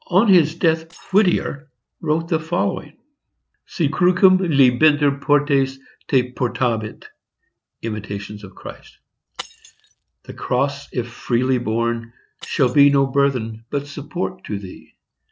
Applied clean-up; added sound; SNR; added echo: neural separator model SepFormer DNS4.